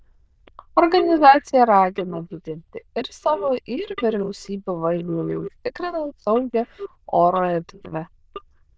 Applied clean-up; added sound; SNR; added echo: neural diffusion model UNIVERSE++.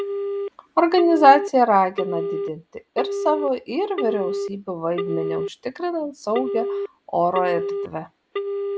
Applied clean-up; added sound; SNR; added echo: none; Telephone; 6 dB; none.